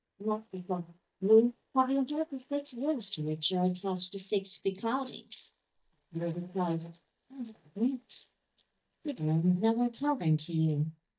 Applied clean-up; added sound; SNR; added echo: neural mask model DeepFilterNet 3.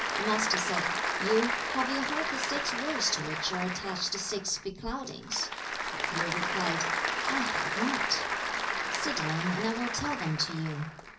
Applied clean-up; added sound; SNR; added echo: none; Applause / Crowd; -1 dB; reverberation time 0.5 s.